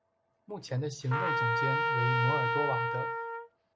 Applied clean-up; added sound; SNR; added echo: none; Trumpet; -3 dB; none.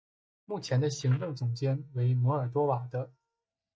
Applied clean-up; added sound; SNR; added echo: neural mask model DeepFilterNet 3.